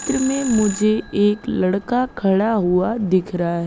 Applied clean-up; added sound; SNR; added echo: none; Telephone; 17 dB; none.